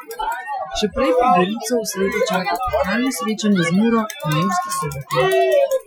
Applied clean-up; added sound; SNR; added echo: classical method Wiener filter.